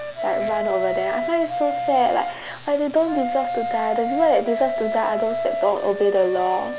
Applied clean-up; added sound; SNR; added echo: none; Wind instrument, woodwind instrument; 4 dB; none.